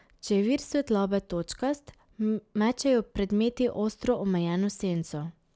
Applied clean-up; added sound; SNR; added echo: none; none; none; none.